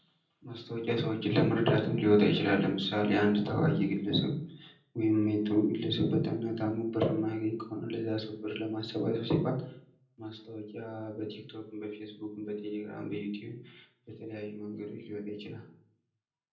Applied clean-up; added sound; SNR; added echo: none; none; none; reverberation time 0.6 s.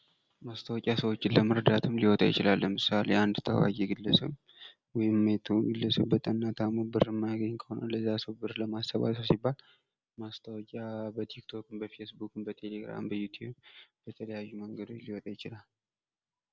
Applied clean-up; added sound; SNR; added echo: none; none; none; none.